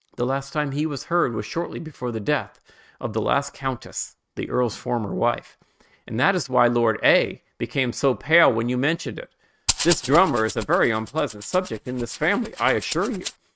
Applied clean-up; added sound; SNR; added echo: neural mask model RNNoise.